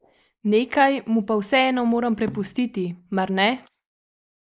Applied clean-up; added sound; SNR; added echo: neural mask model Resemble Enhance denoiser.